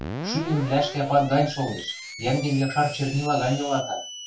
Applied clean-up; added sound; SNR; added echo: none; Screech; 12 dB; reverberation time 0.2 s.